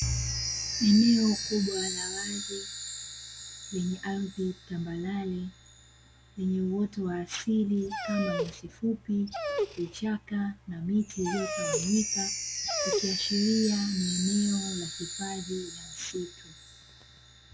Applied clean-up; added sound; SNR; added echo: none; Chime + Dog; 5 dB; none.